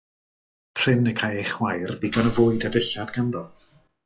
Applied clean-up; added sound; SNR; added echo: classical method log-MMSE.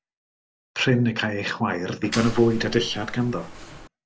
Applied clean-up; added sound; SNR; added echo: none; Mechanisms; 9 dB; none.